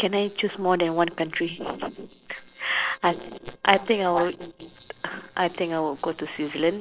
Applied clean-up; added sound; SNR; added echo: neural separator model SepFormer DNS4.